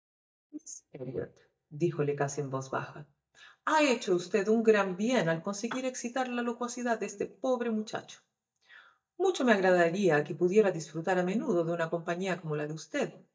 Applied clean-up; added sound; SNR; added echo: neural mask model DeepFilterNet 3.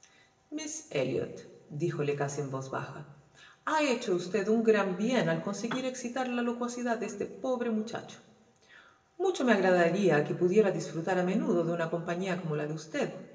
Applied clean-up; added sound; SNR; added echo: none; Piano; 10 dB; reverberation time 1.0 s.